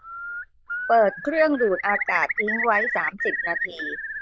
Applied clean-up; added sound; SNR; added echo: neural diffusion model UNIVERSE++.